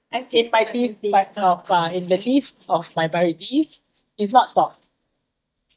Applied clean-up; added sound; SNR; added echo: neural mask model DeepFilterNet 3.